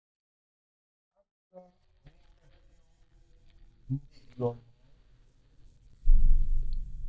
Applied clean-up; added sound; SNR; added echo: neural mask model DeepFilterNet 3.